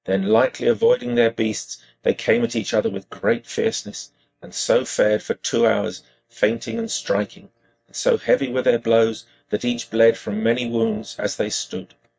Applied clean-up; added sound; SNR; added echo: neural mask model RNNoise.